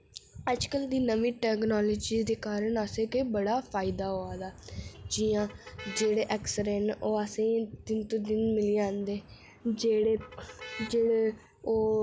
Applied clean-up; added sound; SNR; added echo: none; Motor vehicle (road); 18 dB; none.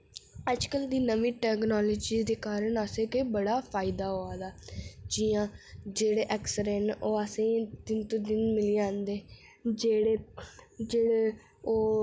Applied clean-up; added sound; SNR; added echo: none; none; none; none.